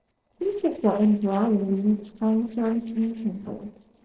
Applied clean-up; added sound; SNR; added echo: neural separator model SepFormer DNS4.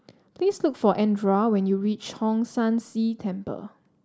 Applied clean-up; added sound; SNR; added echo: none; none; none; none.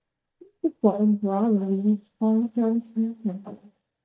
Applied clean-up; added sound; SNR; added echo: neural mask model DeepFilterNet 3.